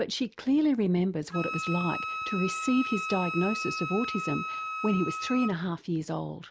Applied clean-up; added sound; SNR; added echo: none; Wind instrument, woodwind instrument; 7 dB; none.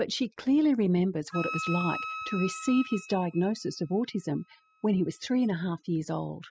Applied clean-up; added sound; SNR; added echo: classical method spectral subtraction.